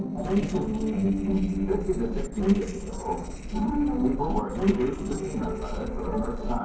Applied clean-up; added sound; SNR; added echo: neural separator model SepFormer DNS4.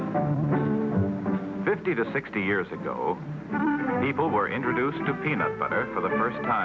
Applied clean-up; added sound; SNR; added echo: none; none; none; none.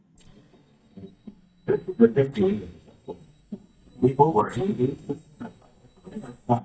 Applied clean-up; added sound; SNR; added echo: neural mask model DeepFilterNet 3.